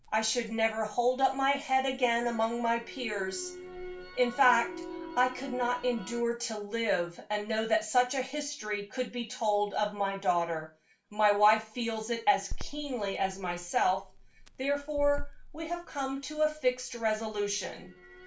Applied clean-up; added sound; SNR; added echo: none; Crackle; 13 dB; reverberation time 0.3 s.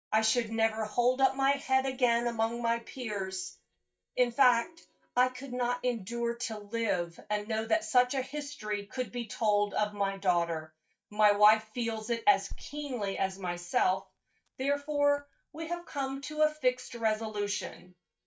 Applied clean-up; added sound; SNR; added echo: neural mask model DeepFilterNet 3.